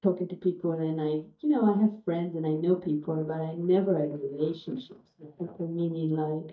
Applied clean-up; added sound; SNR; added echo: neural mask model DeepFilterNet 3.